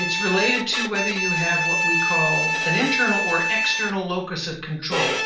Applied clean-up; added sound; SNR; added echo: none; Bowed string instrument; -1 dB; reverberation time 0.4 s.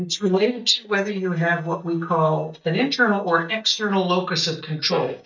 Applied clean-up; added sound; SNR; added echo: neural mask model DeepFilterNet 3.